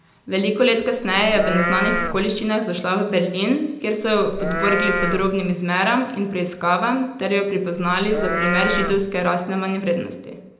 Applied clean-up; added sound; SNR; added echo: none; Livestock, farm animals, working animals; 4 dB; reverberation time 0.8 s.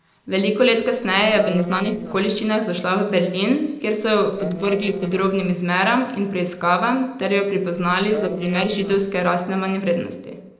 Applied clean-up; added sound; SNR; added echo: neural separator model SepFormer DNS4.